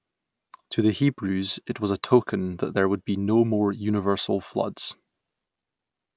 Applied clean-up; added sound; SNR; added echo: none; none; none; none.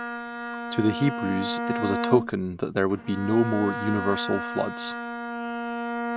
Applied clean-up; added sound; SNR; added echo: none; Bowed string instrument; 4 dB; none.